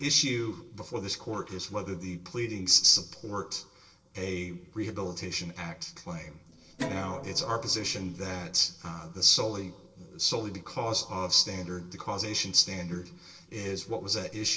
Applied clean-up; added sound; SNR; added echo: neural separator model SepFormer DNS4.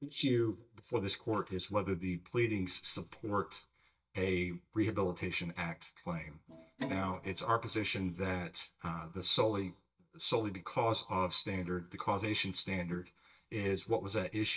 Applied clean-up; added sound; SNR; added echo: neural mask model DeepFilterNet 3.